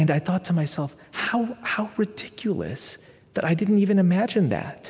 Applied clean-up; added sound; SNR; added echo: none; none; none; none.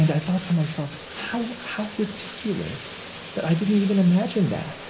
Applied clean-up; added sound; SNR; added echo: none; Bathtub (filling or washing); 11 dB; reverberation time 0.4 s.